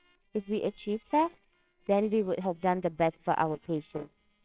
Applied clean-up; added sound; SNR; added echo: neural separator model SepFormer WHAMR!.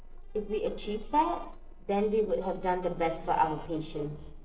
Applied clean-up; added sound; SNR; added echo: neural separator model SepFormer DNS4.